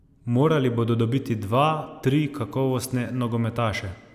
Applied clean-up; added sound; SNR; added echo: none; none; none; none.